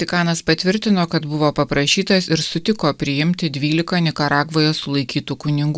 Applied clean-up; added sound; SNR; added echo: none; none; none; none.